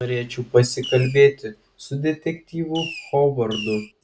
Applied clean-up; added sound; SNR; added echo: none; Fireworks; 11 dB; none.